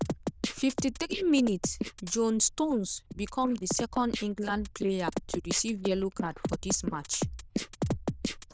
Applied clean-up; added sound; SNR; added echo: neural diffusion model UNIVERSE++.